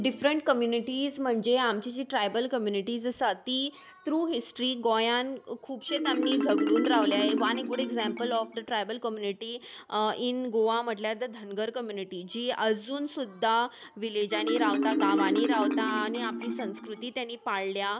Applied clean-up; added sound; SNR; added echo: none; Marimba, xylophone; 4 dB; none.